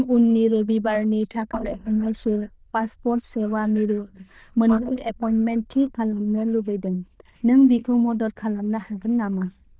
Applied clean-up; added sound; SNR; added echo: neural diffusion model UNIVERSE++.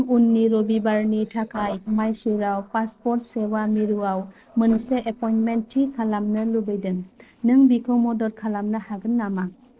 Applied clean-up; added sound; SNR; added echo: neural separator model SepFormer DNS4.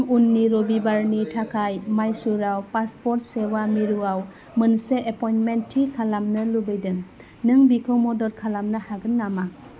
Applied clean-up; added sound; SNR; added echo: none; none; none; none.